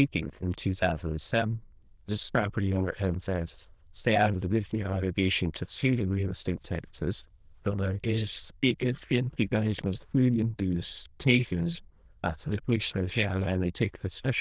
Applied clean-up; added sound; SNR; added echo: neural diffusion model UNIVERSE++.